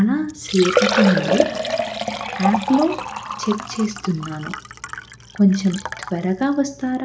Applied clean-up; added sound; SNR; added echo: none; Liquid; 4 dB; none.